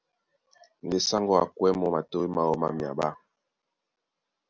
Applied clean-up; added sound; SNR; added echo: none; none; none; none.